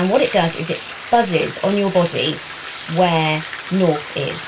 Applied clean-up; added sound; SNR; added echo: none; Bathtub (filling or washing); 11 dB; reverberation time 0.2 s.